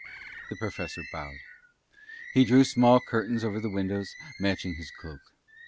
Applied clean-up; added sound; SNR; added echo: none; Bird + Bird; 17 dB; none.